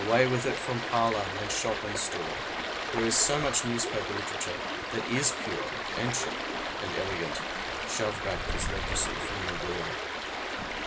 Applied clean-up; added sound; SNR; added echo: none; Stream; 1 dB; none.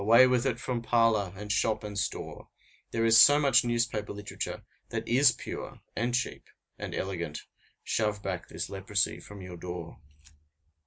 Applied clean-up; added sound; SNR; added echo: none; none; none; none.